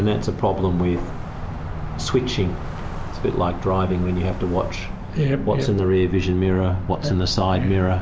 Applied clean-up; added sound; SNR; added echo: none; Car passing by; 14 dB; none.